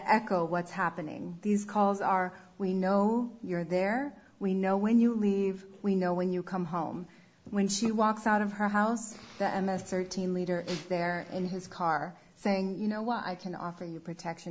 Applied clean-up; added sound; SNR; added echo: none; none; none; none.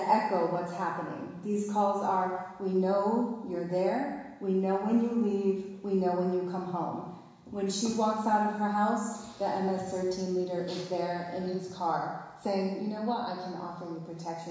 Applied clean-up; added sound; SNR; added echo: none; none; none; reverberation time 1.0 s.